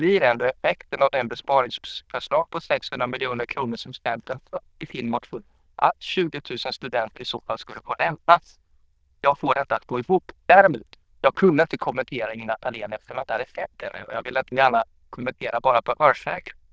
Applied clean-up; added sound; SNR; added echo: neural diffusion model UNIVERSE++.